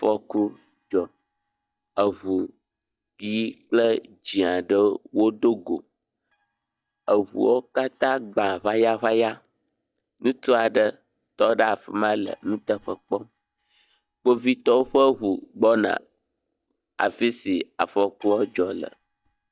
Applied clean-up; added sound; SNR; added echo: neural mask model DeepFilterNet 3.